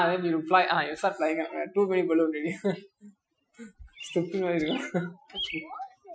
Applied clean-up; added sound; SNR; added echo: classical method Wiener filter.